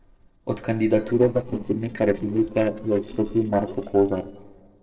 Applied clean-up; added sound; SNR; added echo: neural separator model SepFormer DNS4.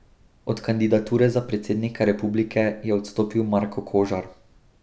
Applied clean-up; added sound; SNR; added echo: none; none; none; none.